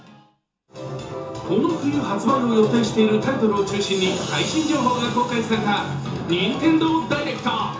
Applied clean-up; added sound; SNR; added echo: none; none; none; reverberation time 0.7 s.